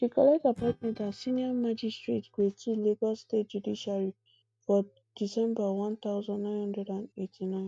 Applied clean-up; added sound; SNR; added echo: neural mask model RNNoise.